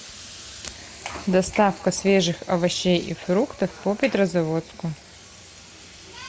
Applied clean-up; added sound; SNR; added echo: none; none; none; none.